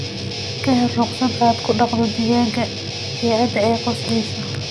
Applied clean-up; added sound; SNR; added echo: none; Guitar; 8 dB; none.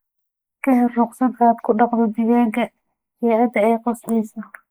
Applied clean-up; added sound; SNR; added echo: neural mask model Resemble Enhance denoiser.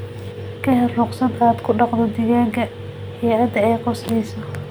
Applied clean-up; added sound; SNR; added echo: none; none; none; none.